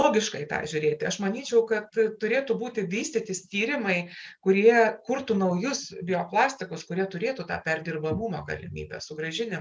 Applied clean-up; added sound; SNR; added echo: none; none; none; none.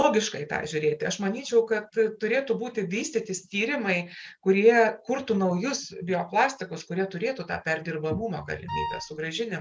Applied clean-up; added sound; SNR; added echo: none; Wind instrument, woodwind instrument; 8 dB; none.